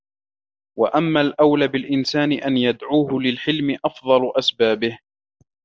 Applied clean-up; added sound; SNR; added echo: none; none; none; none.